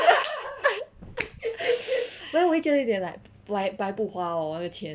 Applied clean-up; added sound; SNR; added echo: none; none; none; none.